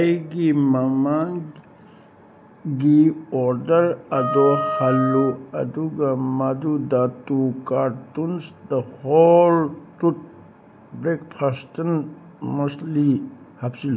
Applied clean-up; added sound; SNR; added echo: none; Wind instrument, woodwind instrument; 6 dB; none.